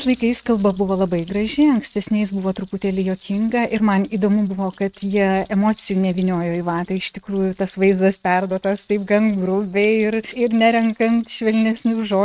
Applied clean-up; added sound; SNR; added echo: neural mask model RNNoise.